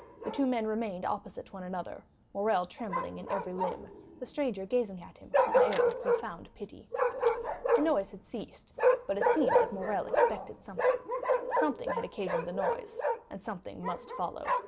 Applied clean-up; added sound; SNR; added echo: none; Bark; -4 dB; none.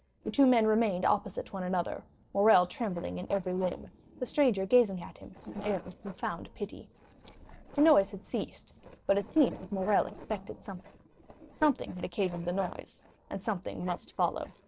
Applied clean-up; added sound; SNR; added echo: neural separator model SepFormer DNS4.